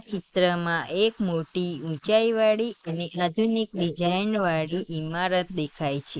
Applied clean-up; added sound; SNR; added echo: neural mask model Resemble Enhance denoiser.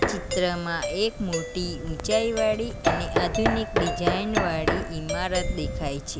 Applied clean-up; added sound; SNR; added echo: none; Knock + Doorbell; 2 dB; none.